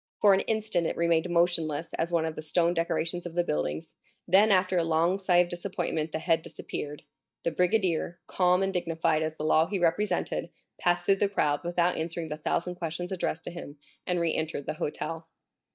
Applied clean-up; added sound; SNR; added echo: neural mask model DeepFilterNet 3.